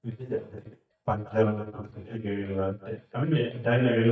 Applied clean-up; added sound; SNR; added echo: neural mask model DeepFilterNet 3.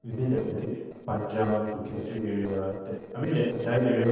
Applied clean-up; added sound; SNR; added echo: neural separator model SepFormer DNS4.